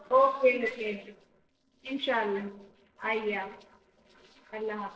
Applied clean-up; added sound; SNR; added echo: neural separator model SepFormer DNS4.